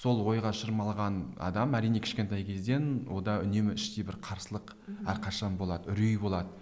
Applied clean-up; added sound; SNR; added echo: none; none; none; none.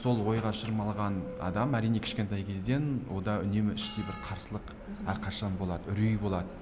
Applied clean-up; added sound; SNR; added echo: none; Bell; 14 dB; none.